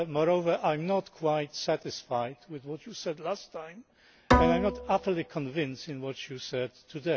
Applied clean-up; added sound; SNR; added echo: none; Bowed string instrument; -1 dB; none.